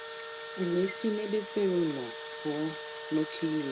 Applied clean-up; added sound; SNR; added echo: none; Engine / Drill; 8 dB; none.